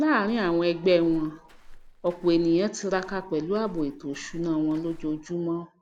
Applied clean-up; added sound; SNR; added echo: none; Walk, footsteps; 19 dB; none.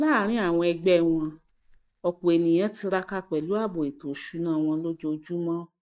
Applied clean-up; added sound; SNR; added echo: neural mask model DeepFilterNet 3.